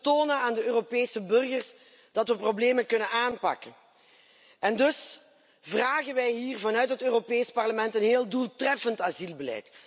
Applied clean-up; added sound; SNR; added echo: none; none; none; none.